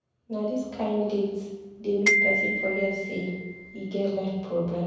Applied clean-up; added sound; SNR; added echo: none; Glockenspiel; 0 dB; reverberation time 1.1 s.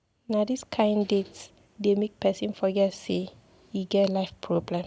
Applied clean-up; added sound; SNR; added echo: none; none; none; none.